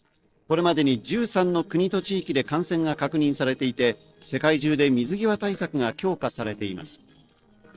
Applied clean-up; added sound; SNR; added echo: neural separator model SepFormer DNS4.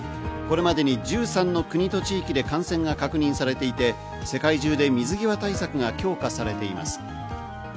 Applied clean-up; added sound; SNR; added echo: none; Wind instrument, woodwind instrument; 17 dB; none.